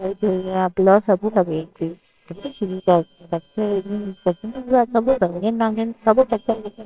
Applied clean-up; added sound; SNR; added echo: neural separator model SepFormer WHAMR!.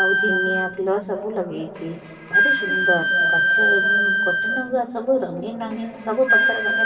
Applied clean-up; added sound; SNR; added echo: none; Wind instrument, woodwind instrument; -4 dB; reverberation time 2.8 s.